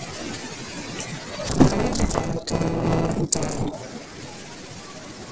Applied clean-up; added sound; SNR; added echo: neural separator model SepFormer DNS4.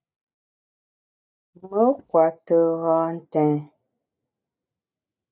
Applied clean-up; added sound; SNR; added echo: neural mask model DeepFilterNet 3.